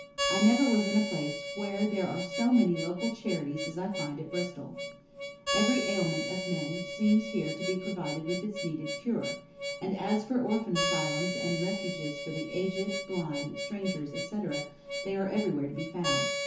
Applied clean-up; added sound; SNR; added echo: none; Harmonica; 5 dB; reverberation time 0.9 s.